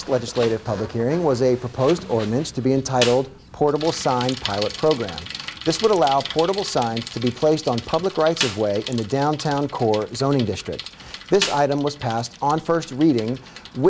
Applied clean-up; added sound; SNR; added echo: none; Snare drum + Bicycle; 12 dB; none.